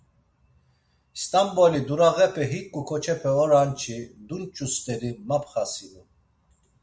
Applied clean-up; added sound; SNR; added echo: none; none; none; none.